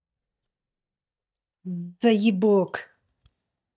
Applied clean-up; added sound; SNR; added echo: neural mask model DeepFilterNet 3.